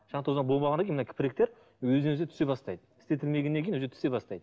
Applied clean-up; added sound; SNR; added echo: none; none; none; none.